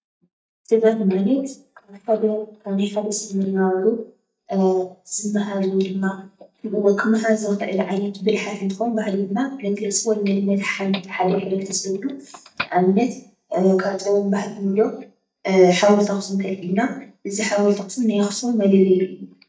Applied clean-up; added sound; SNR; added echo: neural mask model DeepFilterNet 3.